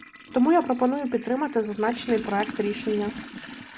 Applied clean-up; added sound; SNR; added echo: none; Toilet flush; 14 dB; none.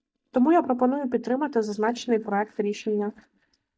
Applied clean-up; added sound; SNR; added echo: neural mask model DeepFilterNet 3.